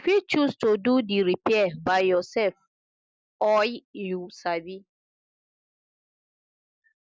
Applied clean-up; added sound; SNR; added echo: none; none; none; none.